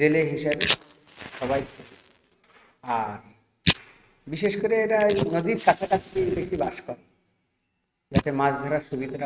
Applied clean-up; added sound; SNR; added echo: neural mask model RNNoise.